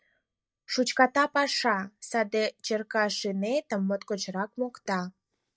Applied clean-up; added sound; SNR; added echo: neural mask model DeepFilterNet 3.